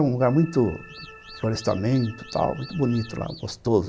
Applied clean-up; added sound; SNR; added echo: none; Alarm / Car + Organ; 20 dB; none.